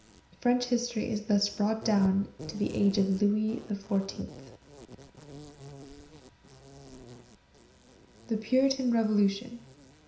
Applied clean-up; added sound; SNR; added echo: none; Insect; 18 dB; reverberation time 0.5 s.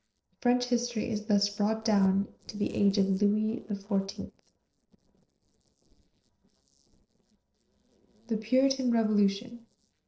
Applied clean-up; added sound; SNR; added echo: neural separator model SepFormer DNS4.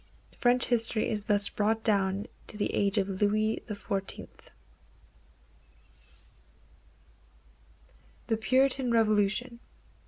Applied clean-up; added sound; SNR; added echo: none; none; none; none.